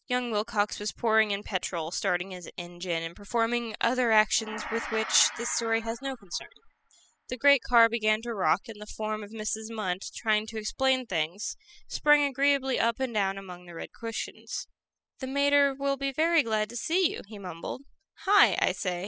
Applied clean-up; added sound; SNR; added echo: classical method spectral subtraction.